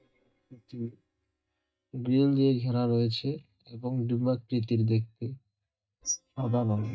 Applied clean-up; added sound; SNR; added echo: neural mask model DeepFilterNet 3.